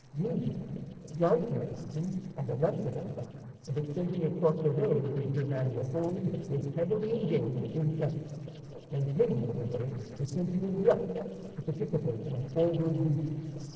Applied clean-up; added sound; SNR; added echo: neural separator model SepFormer DNS4.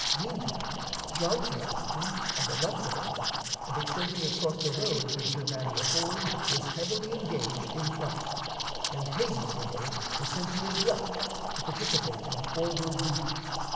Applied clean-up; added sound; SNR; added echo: none; Liquid; -1 dB; reverberation time 2.8 s.